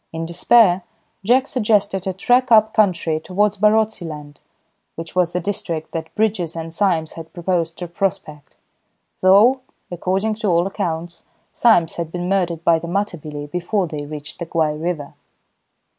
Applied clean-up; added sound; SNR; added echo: none; none; none; none.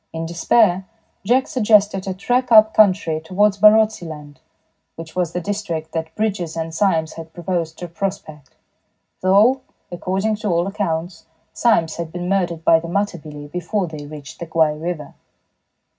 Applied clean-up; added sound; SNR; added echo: none; none; none; reverberation time 0.4 s.